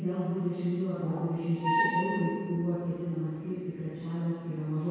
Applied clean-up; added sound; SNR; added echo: none; Squeak; 3 dB; reverberation time 2.0 s.